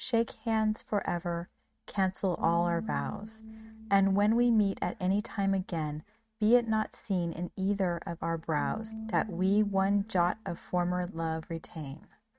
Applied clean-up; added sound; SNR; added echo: neural mask model RNNoise.